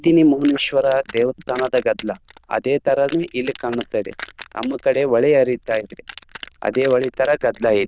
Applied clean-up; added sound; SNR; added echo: neural diffusion model UNIVERSE++.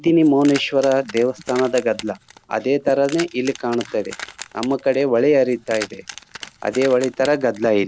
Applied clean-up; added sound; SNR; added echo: none; Keys jangling; 18 dB; none.